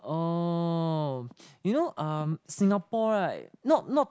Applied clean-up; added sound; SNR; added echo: none; none; none; none.